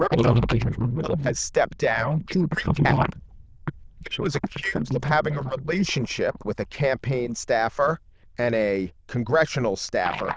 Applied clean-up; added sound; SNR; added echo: neural diffusion model UNIVERSE++.